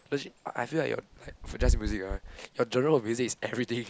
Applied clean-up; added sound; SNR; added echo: none; Wind / Bird; 4 dB; none.